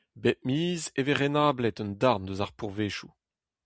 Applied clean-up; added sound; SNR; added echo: none; none; none; none.